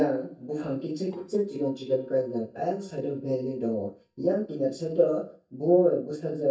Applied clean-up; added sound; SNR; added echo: neural mask model DeepFilterNet 3.